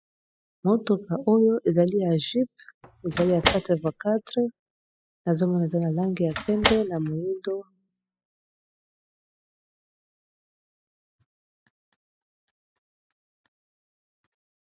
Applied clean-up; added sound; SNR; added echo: classical method spectral subtraction.